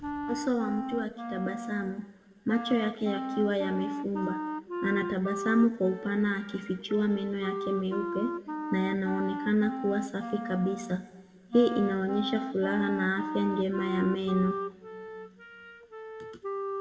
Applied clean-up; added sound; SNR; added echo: none; Wind instrument, woodwind instrument; 6 dB; reverberation time 1.3 s.